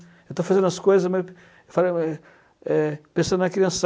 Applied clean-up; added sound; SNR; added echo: none; none; none; none.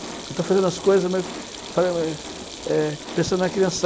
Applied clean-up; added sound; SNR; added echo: none; Train + Sink (filling or washing); 12 dB; none.